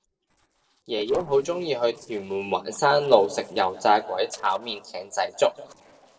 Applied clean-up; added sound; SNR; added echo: neural separator model SepFormer DNS4.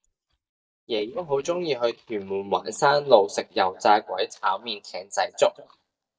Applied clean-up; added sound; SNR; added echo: neural mask model DeepFilterNet 3.